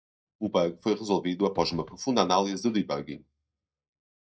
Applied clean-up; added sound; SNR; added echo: neural mask model DeepFilterNet 3.